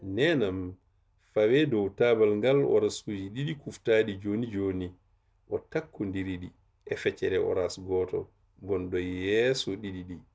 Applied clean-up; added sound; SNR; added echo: none; none; none; none.